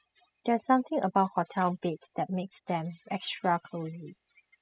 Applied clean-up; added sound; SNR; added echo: classical method spectral subtraction.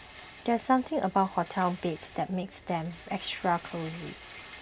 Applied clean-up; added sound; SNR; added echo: none; Rattle; 18 dB; none.